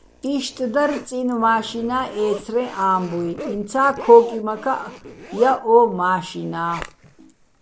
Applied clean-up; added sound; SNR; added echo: none; Zipper (clothing); 18 dB; none.